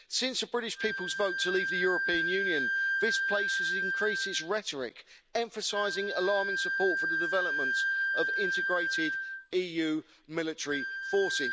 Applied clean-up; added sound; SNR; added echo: none; Wind instrument, woodwind instrument; 0 dB; none.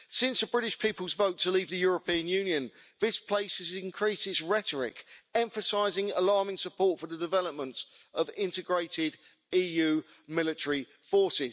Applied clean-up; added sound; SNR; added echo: none; none; none; none.